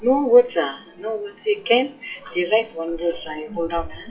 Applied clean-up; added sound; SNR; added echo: classical method WPE with log-MMSE.